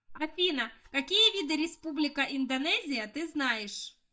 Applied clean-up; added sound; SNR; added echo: neural mask model DeepFilterNet 3.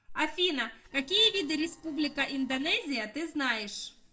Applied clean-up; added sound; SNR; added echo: neural separator model SepFormer DNS4.